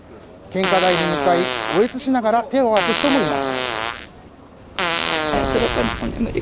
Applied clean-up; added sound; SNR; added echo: none; Fart; 2 dB; none.